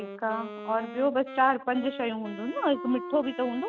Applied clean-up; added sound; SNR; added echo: none; Wind instrument, woodwind instrument; 12 dB; none.